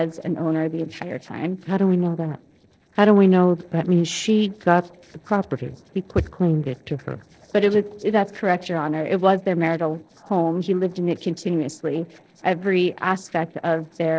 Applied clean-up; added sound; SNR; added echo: neural separator model SepFormer DNS4.